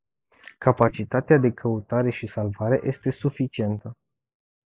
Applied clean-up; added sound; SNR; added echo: neural mask model Resemble Enhance denoiser.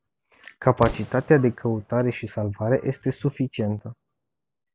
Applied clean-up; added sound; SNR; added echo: none; Explosion; 18 dB; none.